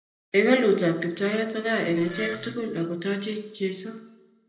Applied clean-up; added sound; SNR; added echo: none; Wood; 13 dB; reverberation time 0.7 s.